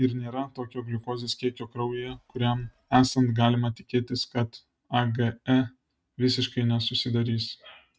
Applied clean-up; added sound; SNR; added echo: neural mask model RNNoise.